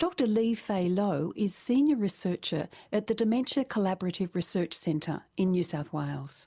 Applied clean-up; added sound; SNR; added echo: none; none; none; none.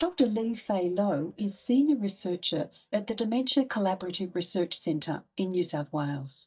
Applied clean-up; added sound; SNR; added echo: neural mask model DeepFilterNet 3.